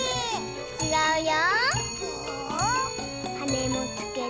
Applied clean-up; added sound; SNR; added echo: none; Clock; 6 dB; none.